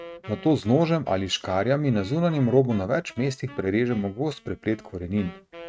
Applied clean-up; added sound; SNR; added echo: neural mask model RNNoise.